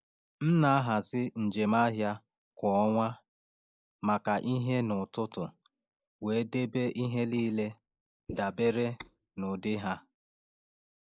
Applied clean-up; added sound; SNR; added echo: neural mask model Resemble Enhance denoiser.